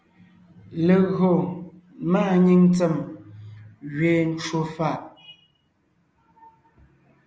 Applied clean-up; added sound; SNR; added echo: none; none; none; none.